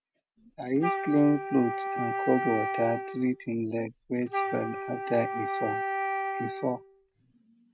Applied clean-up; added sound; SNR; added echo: none; Wind instrument, woodwind instrument; 3 dB; none.